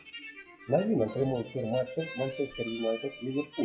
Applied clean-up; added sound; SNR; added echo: classical method WPE with log-MMSE.